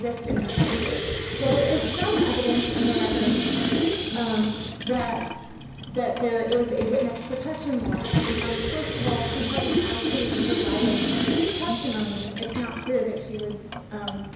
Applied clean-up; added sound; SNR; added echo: none; Sink (filling or washing) / Water tap, faucet; -2 dB; reverberation time 1.0 s.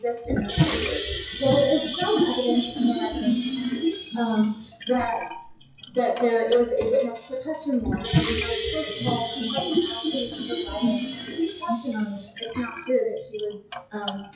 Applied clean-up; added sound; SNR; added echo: classical method WPE with log-MMSE.